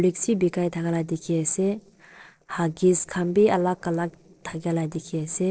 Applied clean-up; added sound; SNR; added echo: neural separator model SepFormer DNS4.